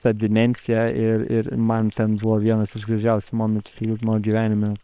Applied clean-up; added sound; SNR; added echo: neural separator model SepFormer WHAM!.